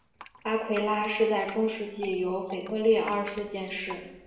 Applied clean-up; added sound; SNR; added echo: none; Drip; 18 dB; reverberation time 0.9 s.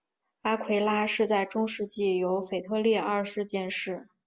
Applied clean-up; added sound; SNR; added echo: none; none; none; none.